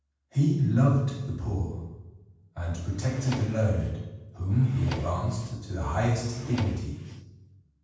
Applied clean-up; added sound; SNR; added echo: none; Drawer open or close; 13 dB; reverberation time 1.2 s.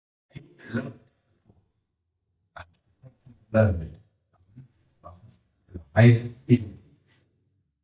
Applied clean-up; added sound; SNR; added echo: neural mask model DeepFilterNet 3.